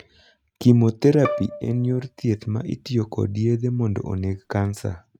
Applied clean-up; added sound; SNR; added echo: neural mask model RNNoise.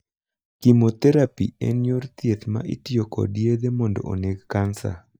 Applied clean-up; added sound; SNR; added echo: neural mask model DeepFilterNet 3.